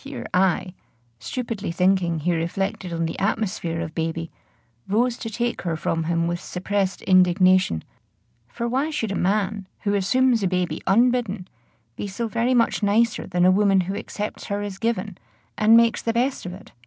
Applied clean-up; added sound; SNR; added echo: none; none; none; none.